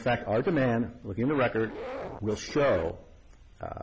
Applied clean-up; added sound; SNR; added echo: none; Zipper (clothing); 13 dB; none.